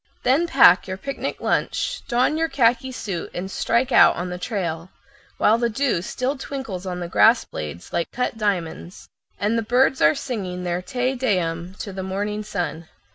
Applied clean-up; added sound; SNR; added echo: none; none; none; none.